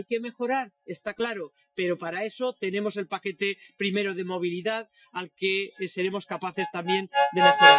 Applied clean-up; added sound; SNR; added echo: classical method Wiener filter.